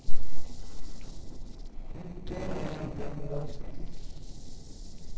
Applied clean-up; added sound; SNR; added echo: neural separator model SepFormer DNS4.